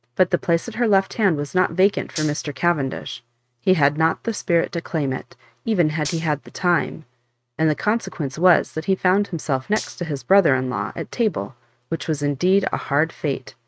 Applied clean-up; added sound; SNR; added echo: neural mask model RNNoise.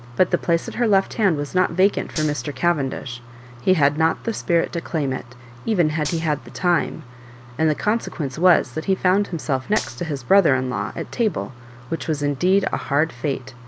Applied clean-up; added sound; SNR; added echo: none; Gunshot, gunfire; 16 dB; none.